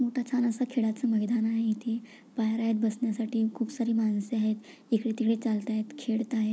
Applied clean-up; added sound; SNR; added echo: none; none; none; none.